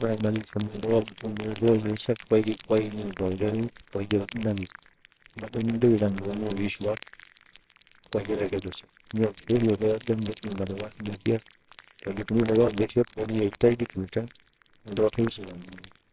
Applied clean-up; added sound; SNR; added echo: neural separator model SepFormer WHAMR!.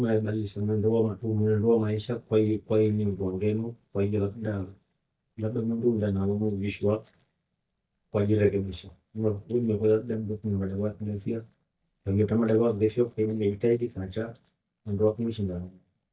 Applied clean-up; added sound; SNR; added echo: neural mask model DeepFilterNet 3.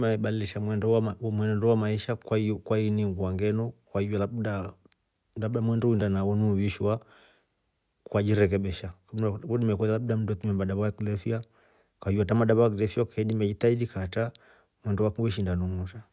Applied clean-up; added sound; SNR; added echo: none; none; none; none.